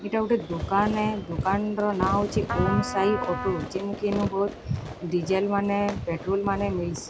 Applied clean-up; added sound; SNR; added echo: none; Fireworks + Trumpet; 9 dB; none.